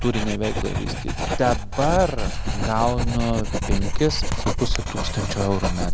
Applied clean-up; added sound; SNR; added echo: none; Writing; -1 dB; none.